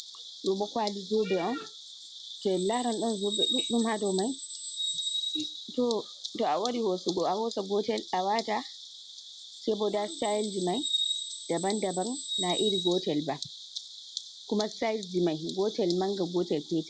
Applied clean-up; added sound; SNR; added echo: none; Bird vocalization, bird call, bird song; 6 dB; none.